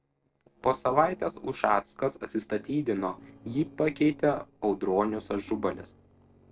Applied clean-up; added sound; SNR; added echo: neural separator model SepFormer DNS4.